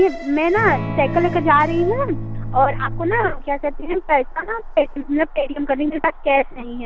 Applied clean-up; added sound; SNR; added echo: none; Alarm + Electric guitar / Strum; 8 dB; none.